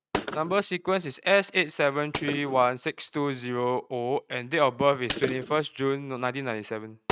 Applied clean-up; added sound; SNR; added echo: neural mask model RNNoise.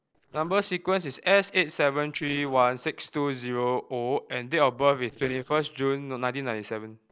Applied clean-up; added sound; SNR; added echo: neural separator model SepFormer DNS4.